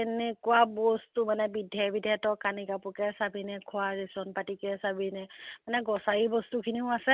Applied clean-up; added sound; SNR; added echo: none; none; none; none.